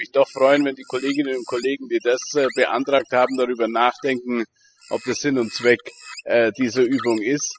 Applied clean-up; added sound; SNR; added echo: classical method spectral subtraction.